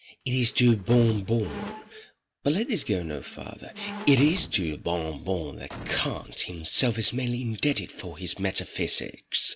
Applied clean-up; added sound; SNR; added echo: none; Boom + Squeak; 16 dB; none.